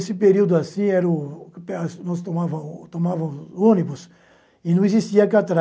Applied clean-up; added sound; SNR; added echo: none; none; none; none.